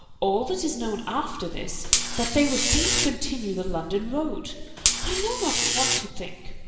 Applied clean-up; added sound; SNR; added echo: none; Buzz; -2 dB; reverberation time 2.1 s.